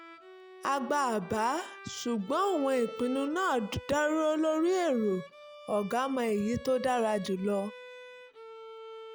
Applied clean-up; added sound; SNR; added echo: none; Bowed string instrument; 16 dB; none.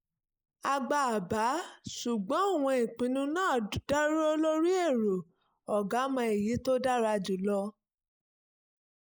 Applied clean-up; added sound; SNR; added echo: neural mask model Resemble Enhance denoiser.